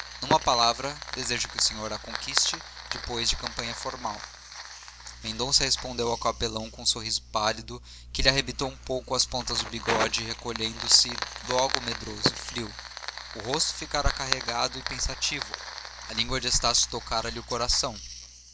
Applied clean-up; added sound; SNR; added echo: none; Fire; 8 dB; none.